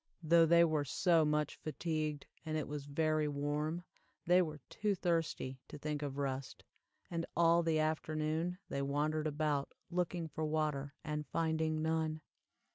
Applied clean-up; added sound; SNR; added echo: none; none; none; none.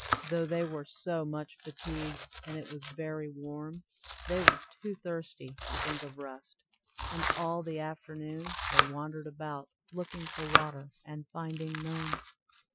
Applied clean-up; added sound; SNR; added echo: classical method Wiener filter.